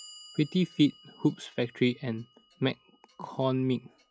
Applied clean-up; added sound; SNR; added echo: classical method log-MMSE.